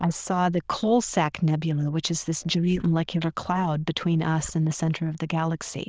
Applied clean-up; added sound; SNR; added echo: neural diffusion model UNIVERSE++.